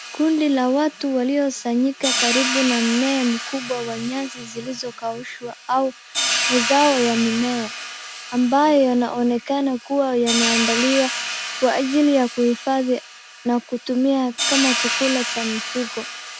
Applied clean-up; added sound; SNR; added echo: none; Hi-hat; 6 dB; none.